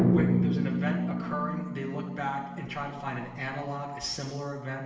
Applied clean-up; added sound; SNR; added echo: none; Drum; -4 dB; reverberation time 1.1 s.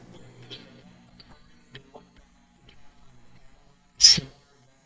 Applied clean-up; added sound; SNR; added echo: neural mask model DeepFilterNet 3.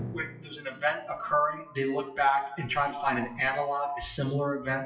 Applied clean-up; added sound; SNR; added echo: classical method WPE with log-MMSE.